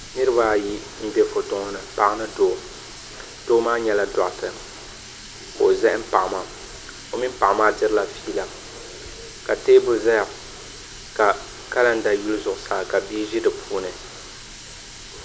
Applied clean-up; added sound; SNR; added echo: none; Water tap, faucet; 16 dB; none.